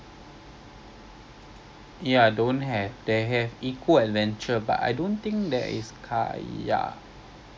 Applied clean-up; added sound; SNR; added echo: none; none; none; none.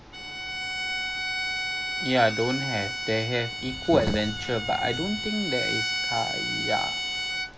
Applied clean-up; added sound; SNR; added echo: none; Bowed string instrument + Sink (filling or washing); 2 dB; none.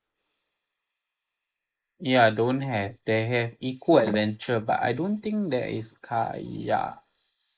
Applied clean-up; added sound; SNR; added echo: neural mask model Resemble Enhance denoiser.